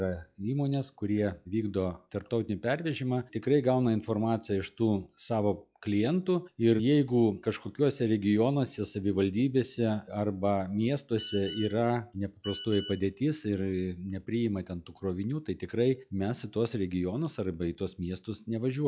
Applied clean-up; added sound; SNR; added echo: classical method log-MMSE.